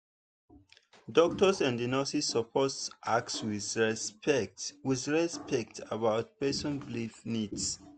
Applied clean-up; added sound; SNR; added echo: none; none; none; none.